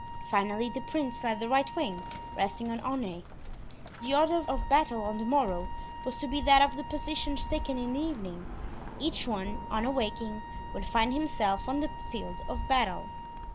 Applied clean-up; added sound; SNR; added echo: none; Wind instrument, woodwind instrument + Bird; 7 dB; none.